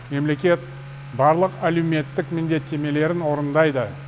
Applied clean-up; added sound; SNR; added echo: none; Accelerating, revving, vroom / Motor vehicle (road); 15 dB; none.